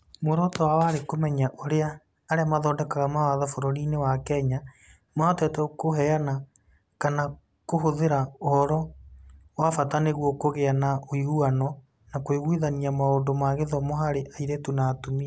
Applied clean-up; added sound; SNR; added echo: none; none; none; none.